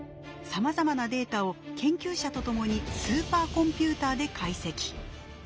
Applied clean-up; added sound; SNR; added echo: none; none; none; none.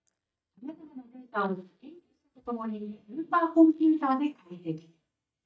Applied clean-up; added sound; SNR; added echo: neural mask model DeepFilterNet 3.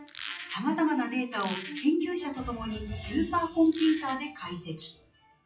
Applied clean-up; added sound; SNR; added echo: classical method WPE with log-MMSE.